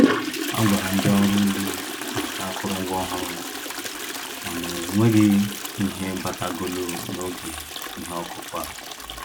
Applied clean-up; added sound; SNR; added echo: none; Toilet flush + Breathing; 3 dB; none.